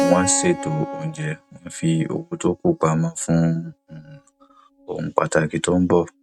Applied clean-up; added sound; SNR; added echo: neural mask model RNNoise.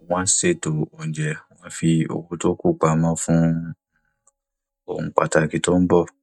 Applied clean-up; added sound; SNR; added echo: neural mask model DeepFilterNet 3.